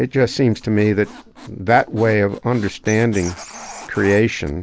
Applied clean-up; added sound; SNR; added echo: none; Squeak; 19 dB; none.